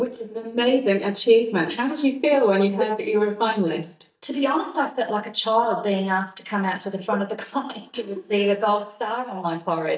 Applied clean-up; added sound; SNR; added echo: neural mask model DeepFilterNet 3.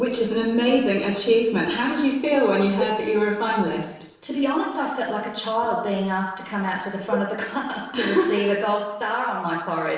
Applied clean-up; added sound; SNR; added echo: neural separator model SepFormer DNS4.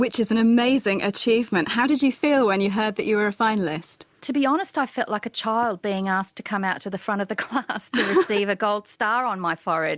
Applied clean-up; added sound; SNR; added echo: none; none; none; none.